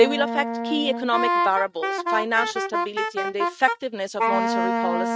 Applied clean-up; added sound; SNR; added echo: neural mask model RNNoise.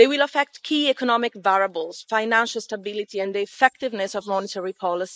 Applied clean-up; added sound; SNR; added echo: neural mask model Resemble Enhance denoiser.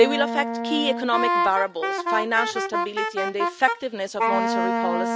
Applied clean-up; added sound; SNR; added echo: none; Wind instrument, woodwind instrument; 0 dB; none.